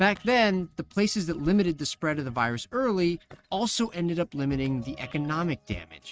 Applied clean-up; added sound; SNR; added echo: neural mask model RNNoise.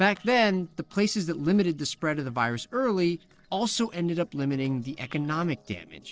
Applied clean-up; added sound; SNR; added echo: neural separator model SepFormer DNS4.